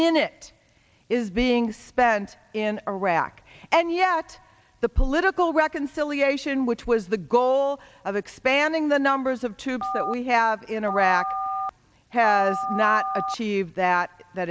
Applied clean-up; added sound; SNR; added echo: none; Telephone; 5 dB; none.